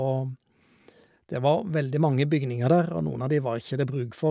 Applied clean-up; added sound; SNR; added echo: none; none; none; none.